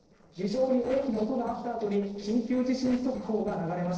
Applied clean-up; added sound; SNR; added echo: neural separator model SepFormer DNS4.